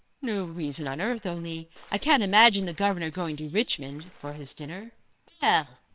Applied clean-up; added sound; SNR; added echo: neural separator model SepFormer WHAM!.